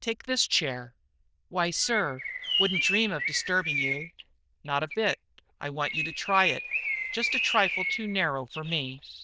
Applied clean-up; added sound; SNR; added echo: neural diffusion model UNIVERSE++.